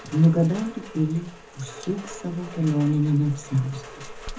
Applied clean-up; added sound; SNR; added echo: none; Rain; 16 dB; reverberation time 0.3 s.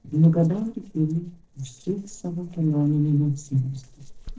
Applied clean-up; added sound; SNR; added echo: neural separator model SepFormer DNS4.